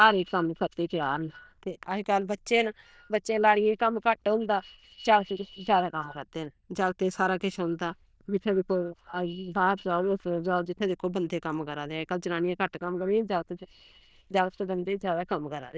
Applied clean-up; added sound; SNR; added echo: neural diffusion model UNIVERSE++.